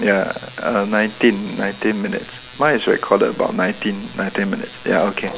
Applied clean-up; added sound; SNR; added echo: none; none; none; none.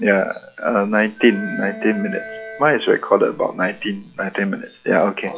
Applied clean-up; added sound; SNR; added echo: classical method log-MMSE.